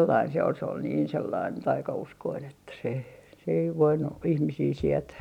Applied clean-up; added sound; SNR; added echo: none; none; none; none.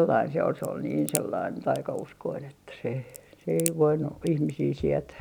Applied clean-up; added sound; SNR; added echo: none; Crack; 13 dB; none.